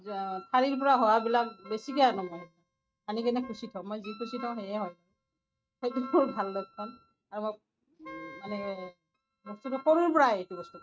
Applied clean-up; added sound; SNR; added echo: neural mask model RNNoise.